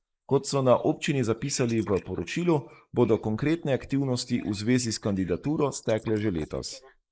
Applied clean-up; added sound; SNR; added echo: neural mask model Resemble Enhance denoiser.